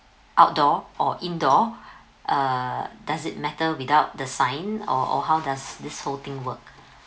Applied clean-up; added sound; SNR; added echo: none; none; none; none.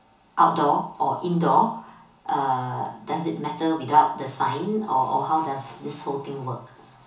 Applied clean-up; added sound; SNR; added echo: none; none; none; reverberation time 0.7 s.